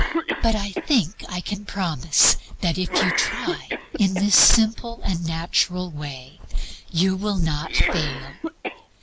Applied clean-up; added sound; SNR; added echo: none; Cough; 9 dB; none.